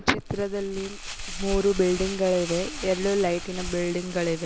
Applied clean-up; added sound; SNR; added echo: none; Crumpling, crinkling; 9 dB; none.